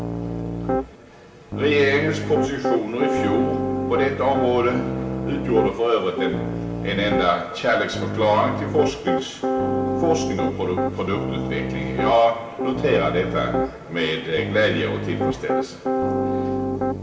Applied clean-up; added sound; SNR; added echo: none; Piano; 2 dB; reverberation time 0.8 s.